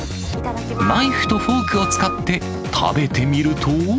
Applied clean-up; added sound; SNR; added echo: none; Wind instrument, woodwind instrument; 8 dB; none.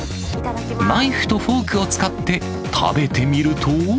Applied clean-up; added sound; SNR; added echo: none; none; none; none.